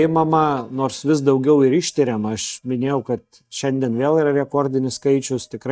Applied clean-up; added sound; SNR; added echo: neural mask model DeepFilterNet 3.